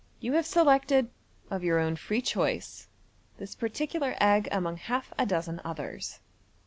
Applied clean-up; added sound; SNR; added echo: none; none; none; none.